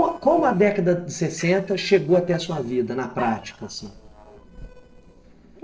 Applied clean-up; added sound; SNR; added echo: neural separator model SepFormer DNS4.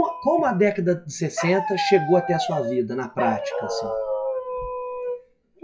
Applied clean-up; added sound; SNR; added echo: classical method WPE with log-MMSE.